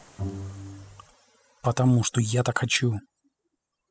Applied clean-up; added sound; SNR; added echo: classical method spectral subtraction.